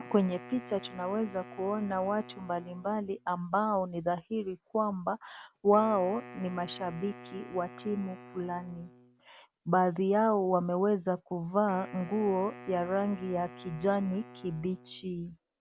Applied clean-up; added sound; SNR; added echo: none; Wind instrument, woodwind instrument; 18 dB; none.